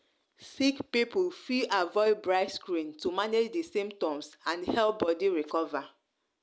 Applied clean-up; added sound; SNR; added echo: none; none; none; none.